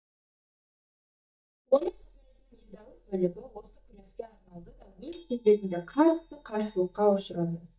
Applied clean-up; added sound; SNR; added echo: neural mask model DeepFilterNet 3.